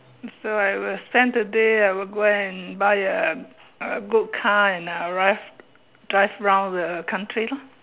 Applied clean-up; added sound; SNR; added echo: none; none; none; none.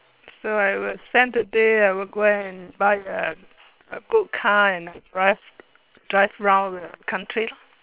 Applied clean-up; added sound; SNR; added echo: neural separator model SepFormer WHAM!.